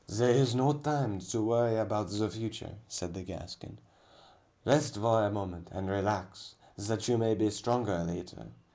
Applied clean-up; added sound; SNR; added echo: none; none; none; none.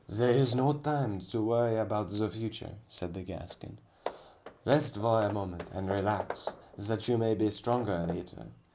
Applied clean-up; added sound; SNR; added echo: none; Hammer / Wood; 16 dB; none.